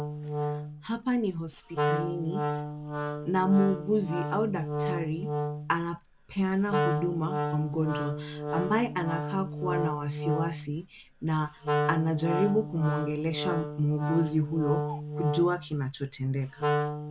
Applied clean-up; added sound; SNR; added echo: none; Wind instrument, woodwind instrument; 3 dB; none.